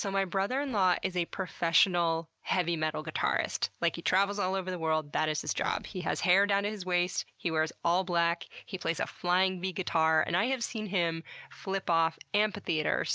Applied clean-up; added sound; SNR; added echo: neural separator model SepFormer DNS4.